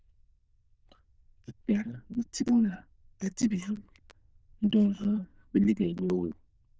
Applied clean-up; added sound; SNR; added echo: neural diffusion model UNIVERSE++.